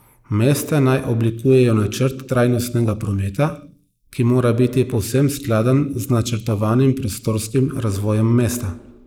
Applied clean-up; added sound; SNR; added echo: neural mask model Resemble Enhance denoiser.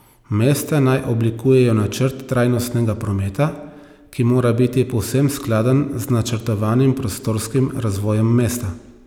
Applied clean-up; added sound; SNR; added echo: none; none; none; none.